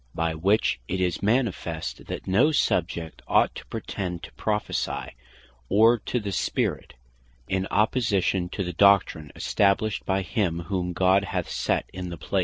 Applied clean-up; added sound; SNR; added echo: none; none; none; none.